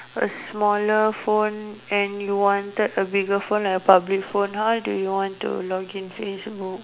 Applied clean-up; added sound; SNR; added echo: none; none; none; none.